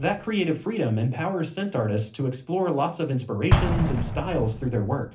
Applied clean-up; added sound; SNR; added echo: none; Explosion; 4 dB; reverberation time 0.3 s.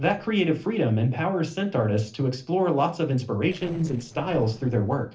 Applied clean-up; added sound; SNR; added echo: neural separator model SepFormer DNS4.